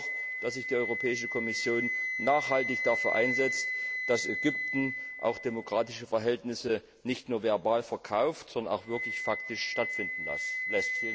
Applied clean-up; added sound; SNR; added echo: none; Wind instrument, woodwind instrument; 3 dB; none.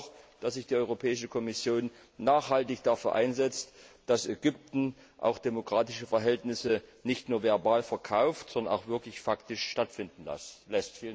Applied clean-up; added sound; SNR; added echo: none; none; none; none.